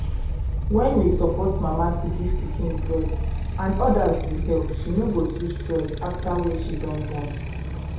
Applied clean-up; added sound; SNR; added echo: none; Motorcycle; 0 dB; reverberation time 0.7 s.